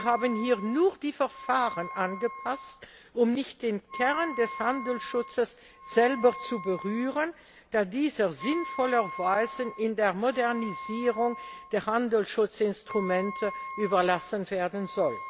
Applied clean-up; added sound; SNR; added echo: none; Wind instrument, woodwind instrument; 13 dB; none.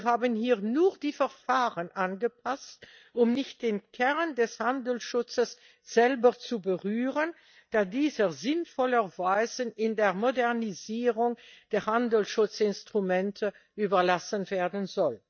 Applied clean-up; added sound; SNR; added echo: neural mask model DeepFilterNet 3.